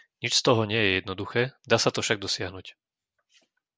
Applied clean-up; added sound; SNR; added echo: none; none; none; none.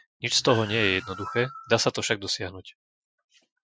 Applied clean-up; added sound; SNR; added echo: classical method Wiener filter.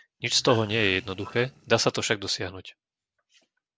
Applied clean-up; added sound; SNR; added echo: neural separator model SepFormer DNS4.